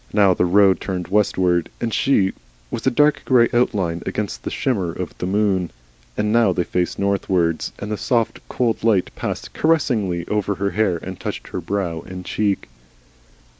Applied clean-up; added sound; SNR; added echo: none; none; none; none.